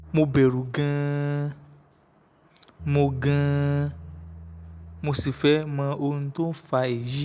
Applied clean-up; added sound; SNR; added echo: none; Bass guitar; 19 dB; none.